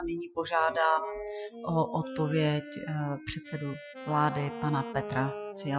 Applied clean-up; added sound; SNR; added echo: classical method Wiener filter.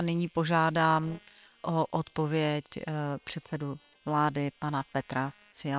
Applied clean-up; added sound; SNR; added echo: neural separator model SepFormer WHAM!.